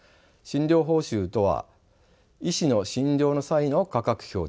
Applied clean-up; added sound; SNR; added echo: none; none; none; none.